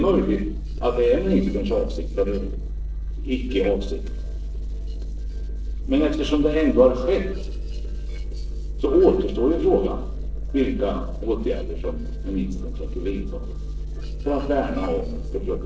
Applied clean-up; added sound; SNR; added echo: neural separator model SepFormer DNS4.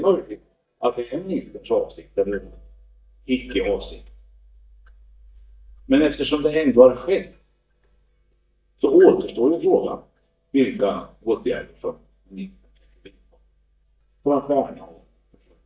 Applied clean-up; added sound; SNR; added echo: neural mask model DeepFilterNet 3.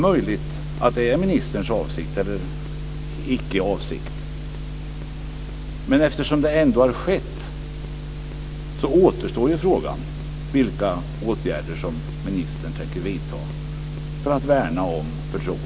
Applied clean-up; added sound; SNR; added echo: none; none; none; none.